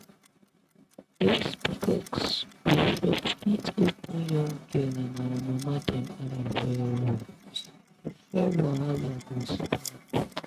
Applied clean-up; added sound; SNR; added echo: neural mask model RNNoise.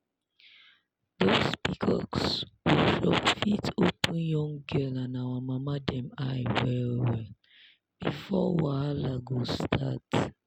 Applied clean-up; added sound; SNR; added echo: none; none; none; none.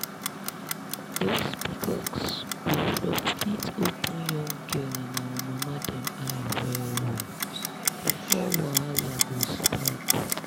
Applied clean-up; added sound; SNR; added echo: none; Clock; 1 dB; none.